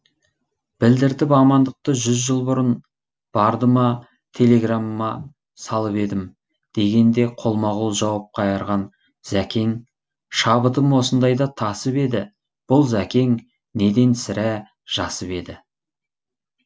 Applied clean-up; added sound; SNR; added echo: none; none; none; none.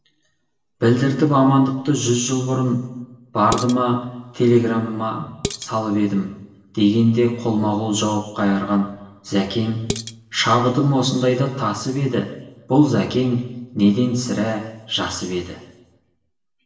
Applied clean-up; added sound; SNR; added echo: none; Dishes, pots, and pans; 11 dB; reverberation time 1.1 s.